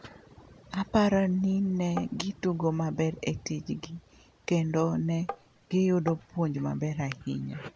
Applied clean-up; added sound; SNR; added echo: none; Tap; 11 dB; none.